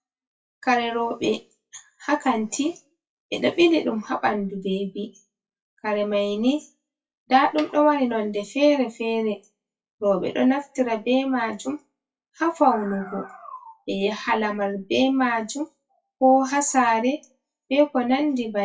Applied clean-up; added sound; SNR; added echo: classical method WPE with log-MMSE.